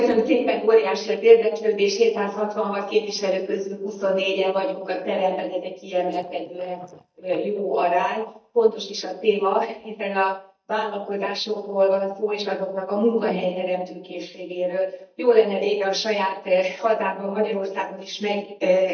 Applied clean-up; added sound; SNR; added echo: neural mask model DeepFilterNet 3.